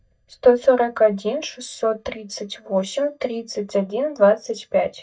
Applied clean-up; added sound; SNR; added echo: neural mask model DeepFilterNet 3.